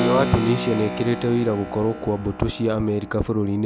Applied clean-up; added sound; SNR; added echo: none; Keyboard (musical); 7 dB; none.